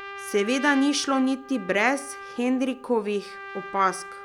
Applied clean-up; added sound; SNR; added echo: none; Trumpet; 14 dB; none.